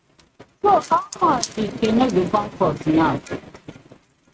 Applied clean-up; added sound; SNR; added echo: neural mask model RNNoise.